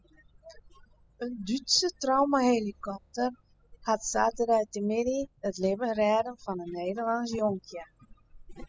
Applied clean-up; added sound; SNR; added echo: classical method spectral subtraction.